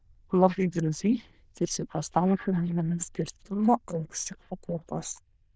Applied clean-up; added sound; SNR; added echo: neural diffusion model UNIVERSE++.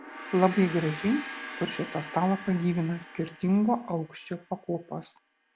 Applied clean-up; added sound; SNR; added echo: none; Gong; 14 dB; none.